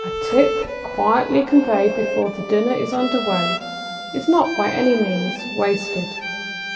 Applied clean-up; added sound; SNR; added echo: none; Bowed string instrument; 8 dB; reverberation time 2.4 s.